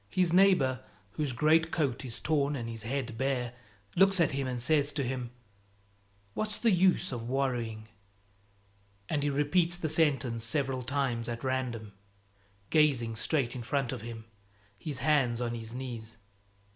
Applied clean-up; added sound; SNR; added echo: none; none; none; none.